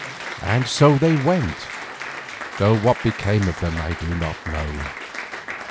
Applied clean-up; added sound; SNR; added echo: none; Applause; 10 dB; none.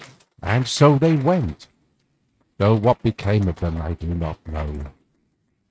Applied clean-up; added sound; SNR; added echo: neural mask model RNNoise.